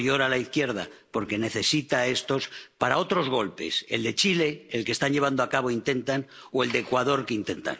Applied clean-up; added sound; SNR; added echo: none; none; none; none.